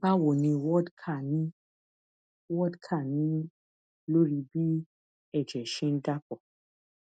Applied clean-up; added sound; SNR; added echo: none; none; none; none.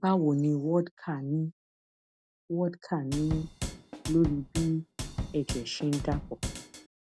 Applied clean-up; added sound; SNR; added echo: none; Drum / Drum kit; 6 dB; none.